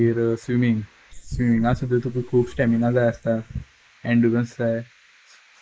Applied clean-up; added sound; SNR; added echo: neural mask model Resemble Enhance denoiser.